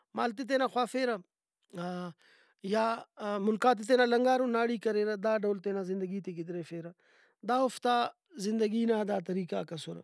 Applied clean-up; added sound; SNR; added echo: none; none; none; none.